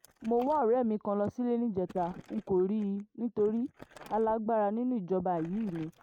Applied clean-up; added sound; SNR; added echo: neural mask model RNNoise.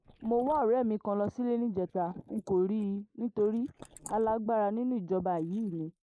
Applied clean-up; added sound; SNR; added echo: neural mask model Resemble Enhance denoiser.